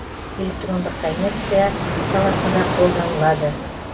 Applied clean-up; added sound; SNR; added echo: none; Fixed-wing aircraft, airplane; 2 dB; reverberation time 0.1 s.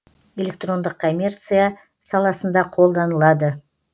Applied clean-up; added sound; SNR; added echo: none; none; none; none.